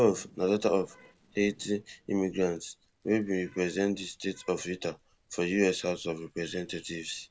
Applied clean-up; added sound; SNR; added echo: neural separator model SepFormer DNS4.